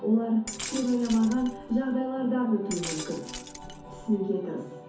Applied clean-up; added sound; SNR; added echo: none; Glass; 13 dB; reverberation time 0.5 s.